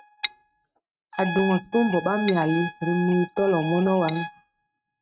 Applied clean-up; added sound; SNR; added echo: neural mask model RNNoise.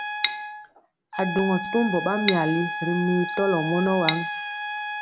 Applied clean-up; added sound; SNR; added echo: none; Cutlery, silverware / Dishes, pots, and pans + Trumpet; 4 dB; none.